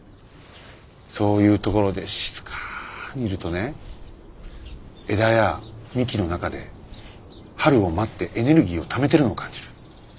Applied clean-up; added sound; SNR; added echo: none; none; none; none.